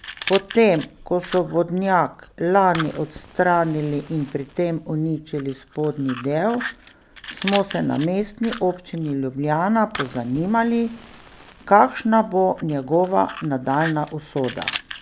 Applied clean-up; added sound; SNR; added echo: none; Fire; 14 dB; none.